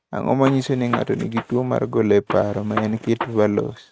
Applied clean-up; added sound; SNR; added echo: neural mask model RNNoise.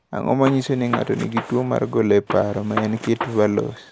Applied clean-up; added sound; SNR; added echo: none; Gunshot, gunfire; 10 dB; none.